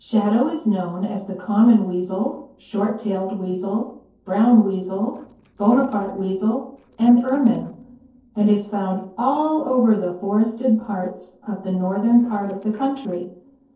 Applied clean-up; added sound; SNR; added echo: neural separator model SepFormer DNS4.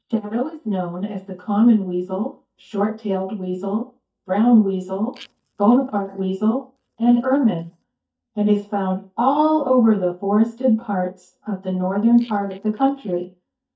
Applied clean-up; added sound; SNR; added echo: neural mask model DeepFilterNet 3.